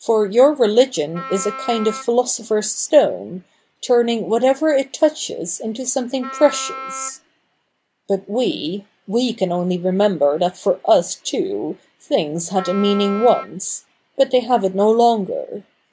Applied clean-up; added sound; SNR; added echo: none; Wind instrument, woodwind instrument; 12 dB; none.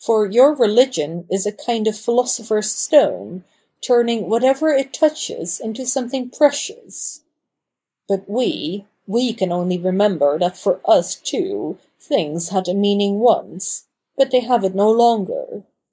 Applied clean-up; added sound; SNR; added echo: neural mask model Resemble Enhance denoiser.